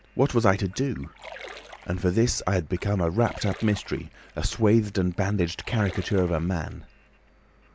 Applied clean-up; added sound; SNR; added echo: none; Splash, splatter; 19 dB; none.